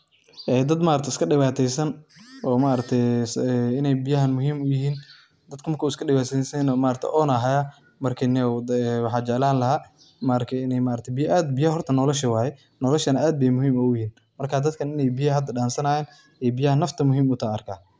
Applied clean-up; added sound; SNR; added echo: none; none; none; none.